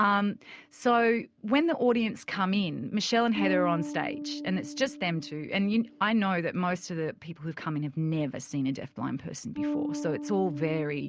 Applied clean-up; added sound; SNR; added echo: none; Bass guitar; 10 dB; none.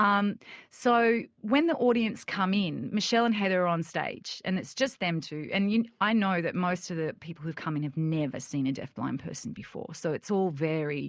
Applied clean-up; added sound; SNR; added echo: neural mask model Resemble Enhance denoiser.